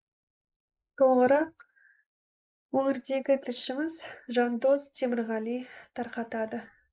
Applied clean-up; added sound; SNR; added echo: neural mask model Resemble Enhance denoiser.